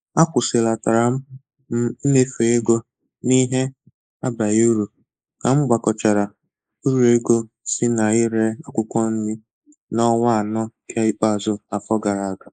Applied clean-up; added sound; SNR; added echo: neural mask model Resemble Enhance denoiser.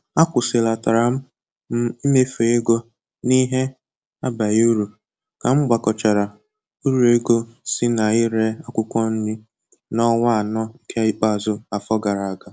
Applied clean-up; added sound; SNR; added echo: none; none; none; none.